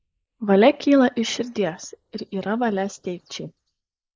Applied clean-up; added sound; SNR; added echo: neural mask model Resemble Enhance denoiser.